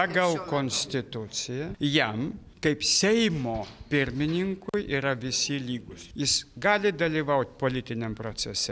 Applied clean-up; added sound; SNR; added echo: none; none; none; none.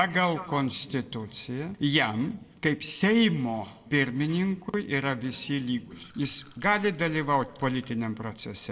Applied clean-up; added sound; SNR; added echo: neural separator model SepFormer DNS4.